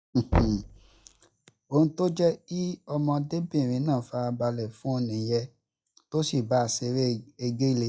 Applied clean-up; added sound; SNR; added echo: classical method log-MMSE.